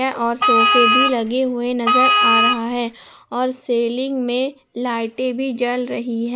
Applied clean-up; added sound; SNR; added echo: none; Wind instrument, woodwind instrument; -4 dB; none.